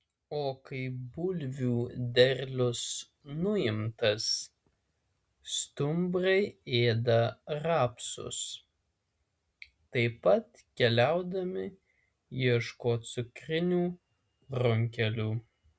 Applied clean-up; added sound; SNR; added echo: none; none; none; none.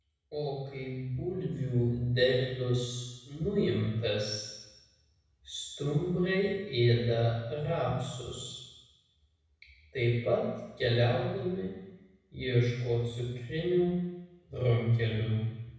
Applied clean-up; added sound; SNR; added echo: none; none; none; reverberation time 1.1 s.